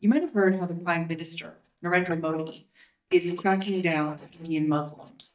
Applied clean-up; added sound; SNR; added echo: neural mask model DeepFilterNet 3.